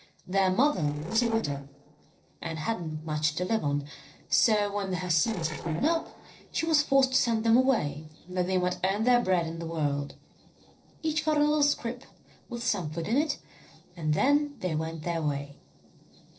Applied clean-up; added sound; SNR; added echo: neural separator model SepFormer DNS4.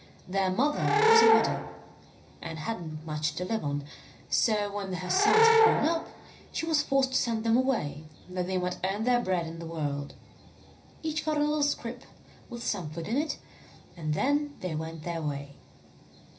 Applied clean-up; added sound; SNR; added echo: none; Animal / Brass instrument; -2 dB; reverberation time 0.5 s.